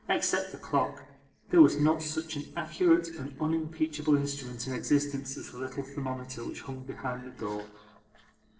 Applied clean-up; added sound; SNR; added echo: neural separator model SepFormer DNS4.